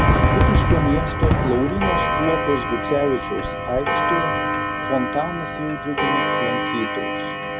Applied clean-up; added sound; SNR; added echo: none; Fireworks + Clock; -4 dB; none.